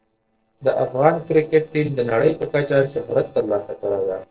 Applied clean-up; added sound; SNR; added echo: neural separator model SepFormer DNS4.